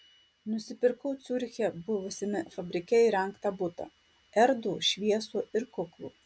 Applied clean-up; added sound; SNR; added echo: none; none; none; none.